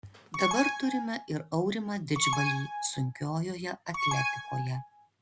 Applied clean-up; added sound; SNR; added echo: none; Alarm; 1 dB; none.